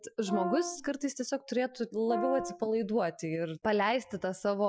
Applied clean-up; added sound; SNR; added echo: classical method Wiener filter.